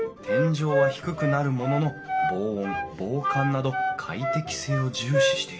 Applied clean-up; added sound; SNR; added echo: none; Wind instrument, woodwind instrument; 1 dB; reverberation time 1.5 s.